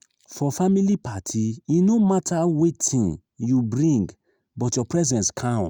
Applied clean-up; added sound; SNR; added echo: none; none; none; none.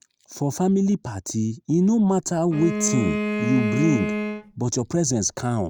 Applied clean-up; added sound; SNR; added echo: none; Bowed string instrument; 5 dB; none.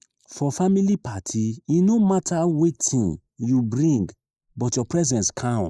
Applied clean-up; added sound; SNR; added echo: neural mask model Resemble Enhance denoiser.